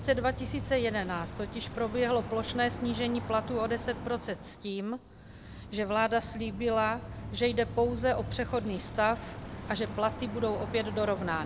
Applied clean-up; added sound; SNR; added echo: none; Bicycle; 9 dB; none.